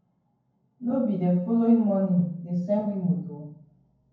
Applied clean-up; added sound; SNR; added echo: none; none; none; reverberation time 0.9 s.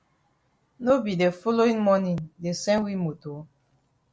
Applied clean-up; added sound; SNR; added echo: none; none; none; none.